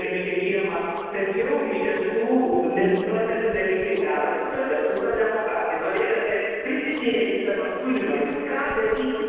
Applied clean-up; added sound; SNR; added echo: neural separator model SepFormer DNS4.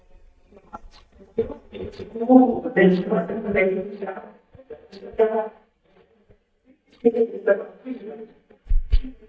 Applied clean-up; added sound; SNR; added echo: neural mask model DeepFilterNet 3.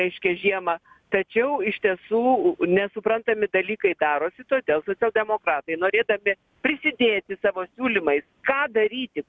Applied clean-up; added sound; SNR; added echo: none; none; none; none.